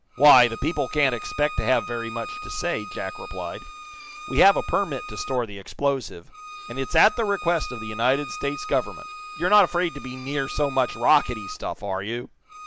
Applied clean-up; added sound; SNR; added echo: none; Bowed string instrument; 13 dB; none.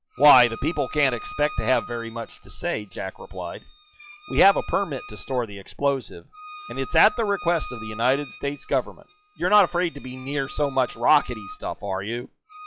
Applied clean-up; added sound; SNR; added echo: classical method log-MMSE.